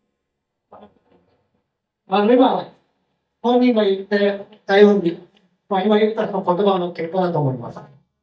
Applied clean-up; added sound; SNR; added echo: neural mask model DeepFilterNet 3.